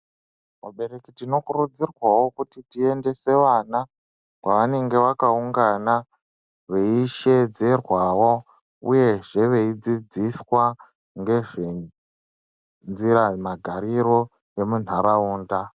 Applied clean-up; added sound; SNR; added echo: none; none; none; none.